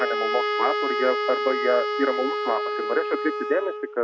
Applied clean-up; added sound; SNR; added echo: none; Wind instrument, woodwind instrument; 0 dB; none.